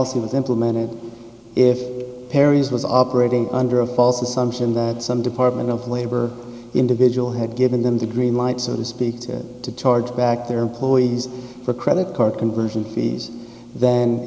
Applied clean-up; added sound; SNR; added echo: none; none; none; none.